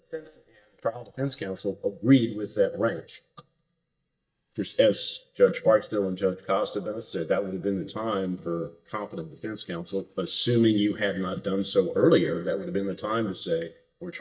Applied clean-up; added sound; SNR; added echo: neural mask model DeepFilterNet 3.